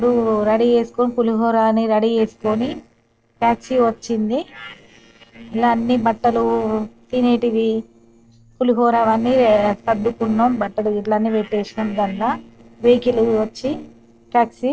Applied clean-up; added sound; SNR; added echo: neural separator model SepFormer DNS4.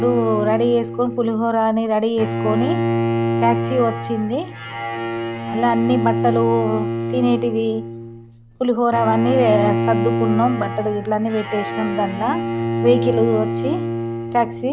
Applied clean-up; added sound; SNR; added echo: none; Bowed string instrument; 3 dB; none.